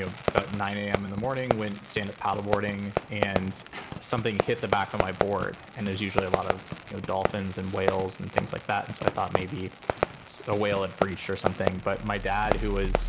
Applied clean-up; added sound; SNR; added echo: none; Fireworks; 2 dB; none.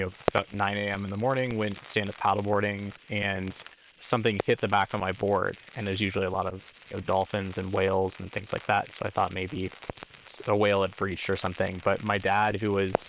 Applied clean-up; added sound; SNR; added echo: neural separator model SepFormer WHAM!.